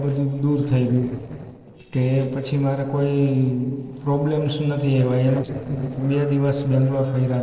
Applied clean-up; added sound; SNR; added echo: neural separator model SepFormer DNS4.